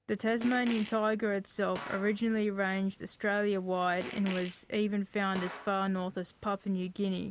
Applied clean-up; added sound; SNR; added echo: none; Fart; 17 dB; none.